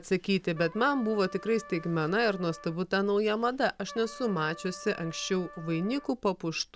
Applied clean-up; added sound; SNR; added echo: none; Trumpet; 19 dB; none.